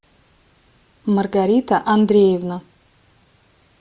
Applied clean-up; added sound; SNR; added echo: none; none; none; none.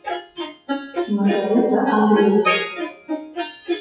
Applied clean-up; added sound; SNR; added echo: classical method WPE with log-MMSE.